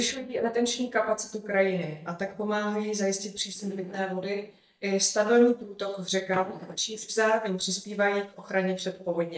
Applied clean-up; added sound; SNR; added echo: neural mask model DeepFilterNet 3.